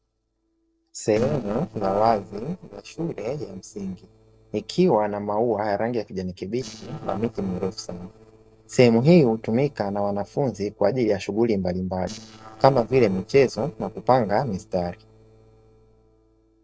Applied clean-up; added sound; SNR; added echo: neural separator model SepFormer DNS4.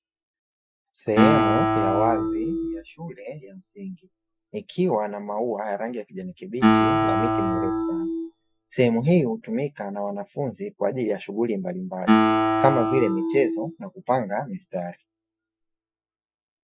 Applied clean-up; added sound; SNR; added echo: classical method Wiener filter.